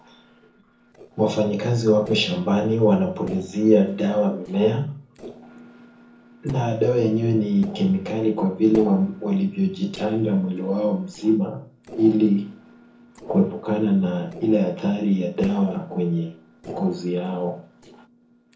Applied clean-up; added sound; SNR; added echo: neural separator model SepFormer DNS4.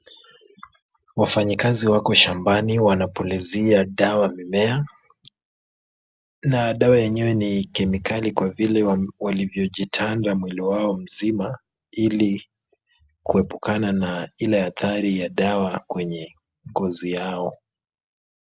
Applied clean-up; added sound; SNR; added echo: none; none; none; none.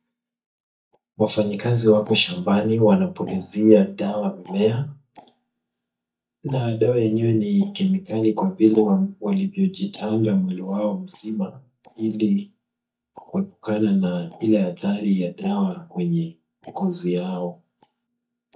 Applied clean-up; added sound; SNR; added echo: neural mask model DeepFilterNet 3.